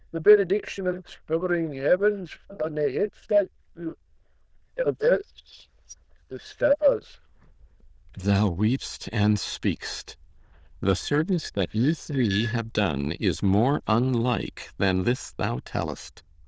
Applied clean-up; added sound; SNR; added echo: neural diffusion model UNIVERSE++.